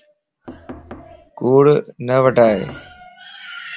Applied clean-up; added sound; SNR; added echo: none; Knock; 19 dB; none.